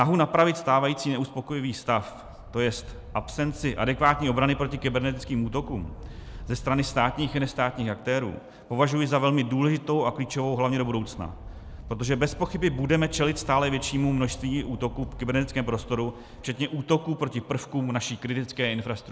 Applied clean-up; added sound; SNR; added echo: none; Wind; 16 dB; none.